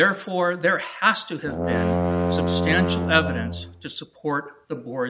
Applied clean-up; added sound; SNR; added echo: none; Brass instrument; 0 dB; none.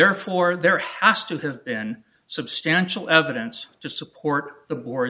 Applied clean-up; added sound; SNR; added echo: none; none; none; none.